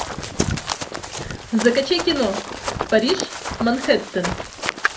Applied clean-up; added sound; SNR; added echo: none; Run; 4 dB; reverberation time 0.3 s.